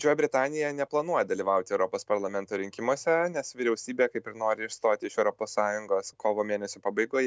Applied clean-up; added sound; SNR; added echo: none; none; none; none.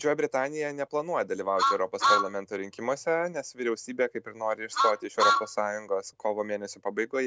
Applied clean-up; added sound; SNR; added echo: none; Truck; -2 dB; none.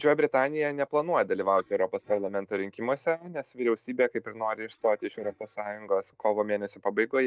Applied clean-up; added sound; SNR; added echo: neural mask model DeepFilterNet 3.